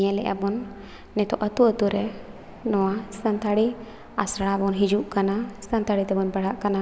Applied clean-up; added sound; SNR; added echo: none; none; none; none.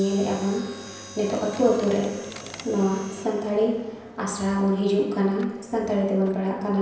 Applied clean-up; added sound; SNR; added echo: none; Mechanisms; 20 dB; reverberation time 0.9 s.